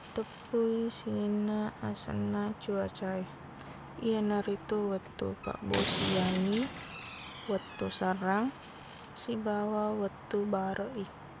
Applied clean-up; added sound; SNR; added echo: none; Slam; 12 dB; none.